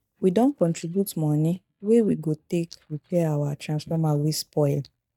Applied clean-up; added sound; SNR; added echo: neural mask model DeepFilterNet 3.